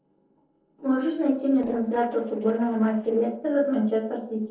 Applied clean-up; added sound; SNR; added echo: neural separator model SepFormer DNS4.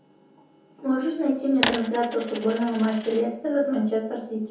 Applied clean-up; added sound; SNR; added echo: none; Coin (dropping); 7 dB; reverberation time 0.6 s.